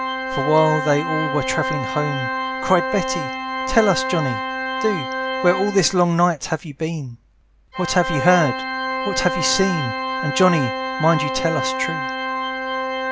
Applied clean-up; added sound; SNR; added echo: none; Organ; 3 dB; none.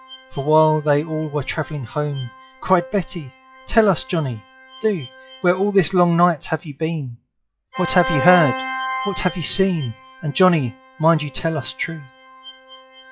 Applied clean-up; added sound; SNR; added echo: classical method log-MMSE.